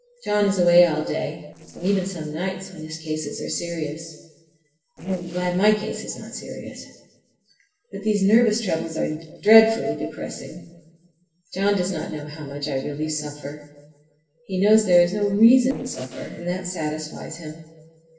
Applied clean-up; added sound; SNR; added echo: neural separator model SepFormer DNS4.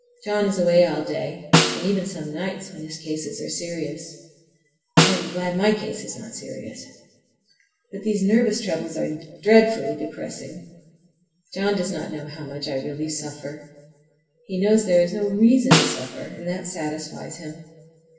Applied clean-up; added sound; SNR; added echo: none; Snare drum; 0 dB; reverberation time 1.0 s.